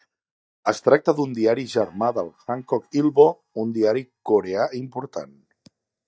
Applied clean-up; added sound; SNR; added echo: neural mask model DeepFilterNet 3.